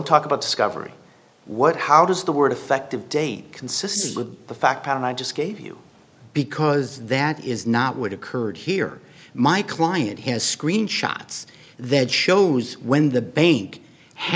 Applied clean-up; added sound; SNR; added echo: neural mask model Resemble Enhance denoiser.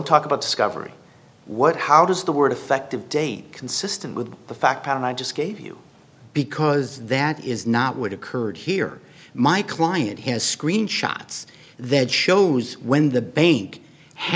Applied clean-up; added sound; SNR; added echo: none; none; none; none.